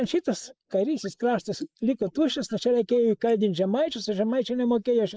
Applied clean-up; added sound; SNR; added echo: neural mask model Resemble Enhance denoiser.